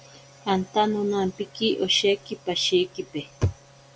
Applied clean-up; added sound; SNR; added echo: none; none; none; none.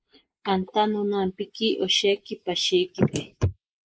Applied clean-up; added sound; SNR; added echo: neural mask model Resemble Enhance denoiser.